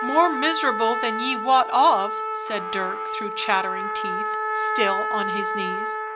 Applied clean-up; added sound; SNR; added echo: none; Trumpet; 3 dB; none.